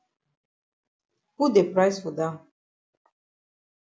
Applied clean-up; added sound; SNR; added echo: none; none; none; none.